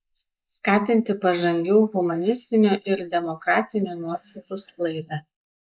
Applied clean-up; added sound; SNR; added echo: neural mask model Resemble Enhance denoiser.